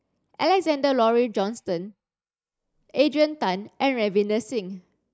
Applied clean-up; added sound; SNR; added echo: neural mask model Resemble Enhance denoiser.